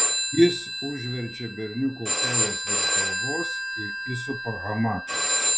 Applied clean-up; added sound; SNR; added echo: none; Telephone; -3 dB; none.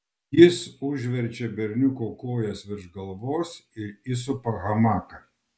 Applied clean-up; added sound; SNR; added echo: none; none; none; none.